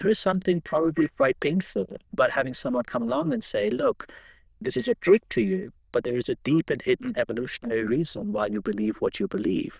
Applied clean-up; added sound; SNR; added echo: neural diffusion model UNIVERSE++.